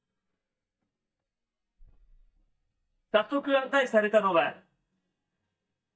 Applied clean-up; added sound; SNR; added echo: neural mask model DeepFilterNet 3.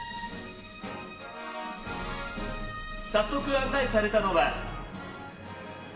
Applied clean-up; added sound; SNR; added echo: none; Growling; 10 dB; reverberation time 1.1 s.